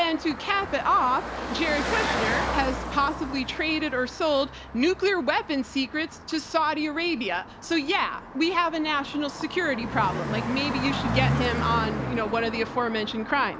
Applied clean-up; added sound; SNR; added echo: none; Car passing by; 6 dB; none.